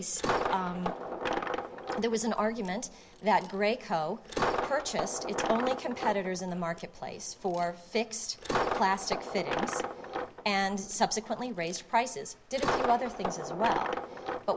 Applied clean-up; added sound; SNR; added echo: none; Coin (dropping); 3 dB; none.